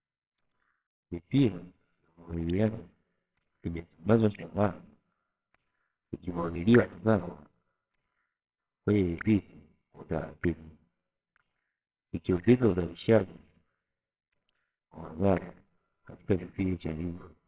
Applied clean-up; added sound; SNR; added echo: neural separator model SepFormer WHAMR!.